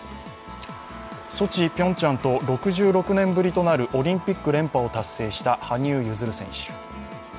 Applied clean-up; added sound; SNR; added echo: none; none; none; none.